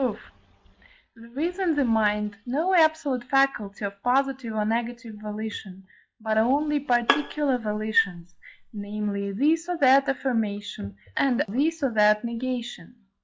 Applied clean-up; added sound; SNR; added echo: classical method log-MMSE.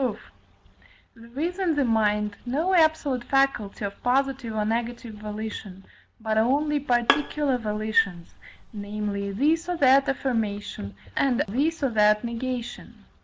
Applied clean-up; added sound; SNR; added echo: none; Bowed string instrument; 6 dB; none.